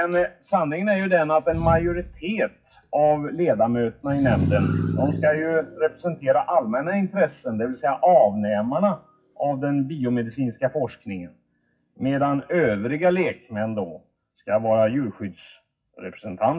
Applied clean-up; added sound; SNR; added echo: classical method WPE with log-MMSE.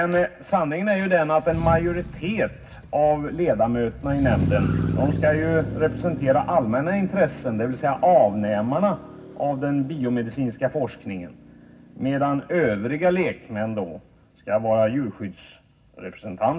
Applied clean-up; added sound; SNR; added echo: none; Motor vehicle (road); 9 dB; reverberation time 0.4 s.